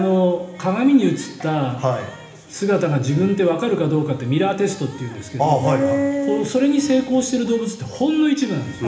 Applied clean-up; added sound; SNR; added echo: none; none; none; reverberation time 1.0 s.